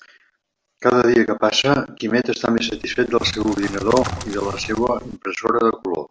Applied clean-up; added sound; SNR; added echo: none; Crackle; 12 dB; none.